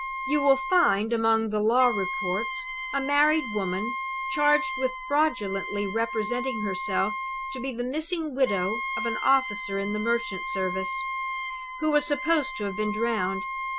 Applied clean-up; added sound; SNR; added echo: none; Wind instrument, woodwind instrument; 6 dB; none.